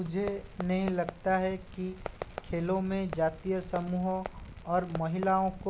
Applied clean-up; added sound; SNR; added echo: none; Fireworks; 14 dB; none.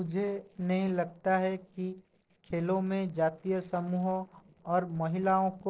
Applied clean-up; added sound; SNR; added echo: neural separator model SepFormer DNS4.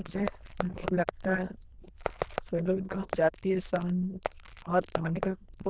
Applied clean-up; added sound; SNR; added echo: neural diffusion model UNIVERSE++.